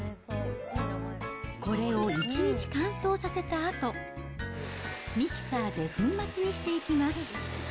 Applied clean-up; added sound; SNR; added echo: none; Cowbell; 18 dB; none.